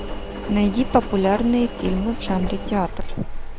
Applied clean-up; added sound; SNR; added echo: none; Engine; 5 dB; none.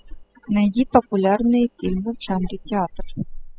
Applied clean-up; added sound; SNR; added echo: classical method spectral subtraction.